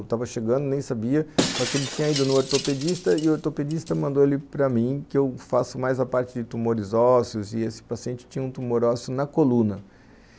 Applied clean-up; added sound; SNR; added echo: none; Shatter; 8 dB; none.